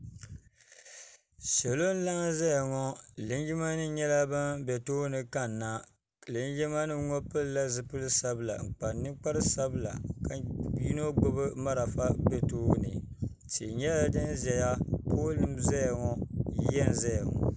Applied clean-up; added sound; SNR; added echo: none; none; none; none.